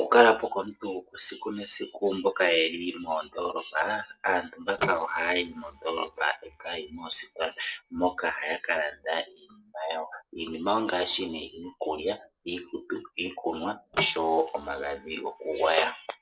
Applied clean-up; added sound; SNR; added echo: neural separator model SepFormer DNS4.